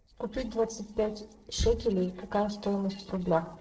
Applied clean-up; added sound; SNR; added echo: neural separator model SepFormer DNS4.